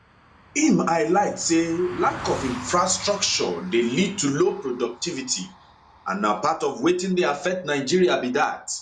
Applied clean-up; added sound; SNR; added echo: none; Car passing by; 18 dB; none.